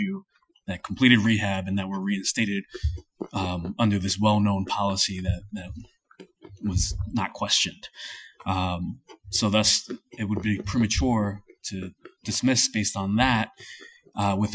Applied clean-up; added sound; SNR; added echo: classical method Wiener filter.